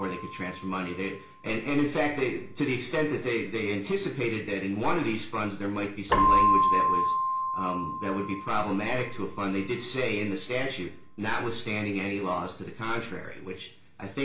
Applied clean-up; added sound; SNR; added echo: none; Keyboard (musical); 2 dB; reverberation time 0.4 s.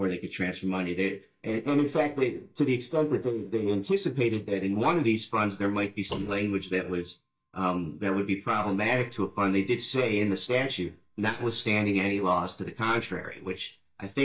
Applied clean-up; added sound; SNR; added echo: neural mask model DeepFilterNet 3.